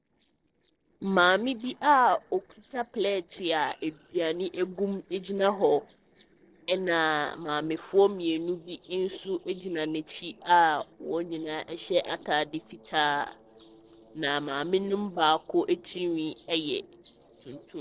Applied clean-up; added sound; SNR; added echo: neural separator model SepFormer DNS4.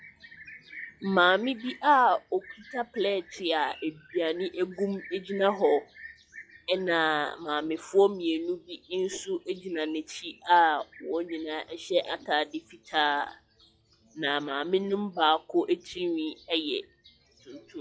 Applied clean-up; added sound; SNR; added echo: classical method log-MMSE.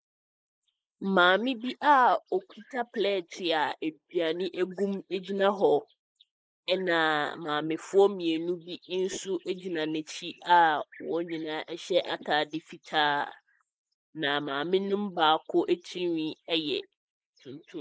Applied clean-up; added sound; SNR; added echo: neural mask model Resemble Enhance denoiser.